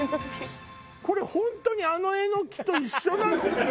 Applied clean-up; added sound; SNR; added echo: none; none; none; none.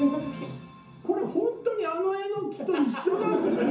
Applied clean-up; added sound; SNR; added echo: none; none; none; reverberation time 0.9 s.